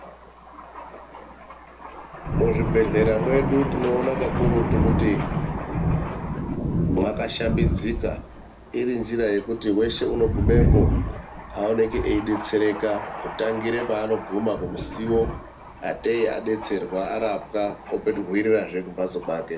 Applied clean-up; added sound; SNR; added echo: none; Thunder; 2 dB; reverberation time 0.3 s.